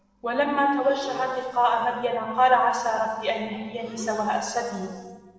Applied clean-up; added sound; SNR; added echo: neural separator model SepFormer DNS4.